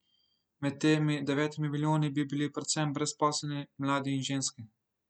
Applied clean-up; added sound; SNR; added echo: none; none; none; none.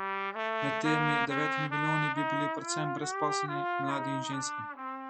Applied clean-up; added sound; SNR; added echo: none; Trumpet; -3 dB; none.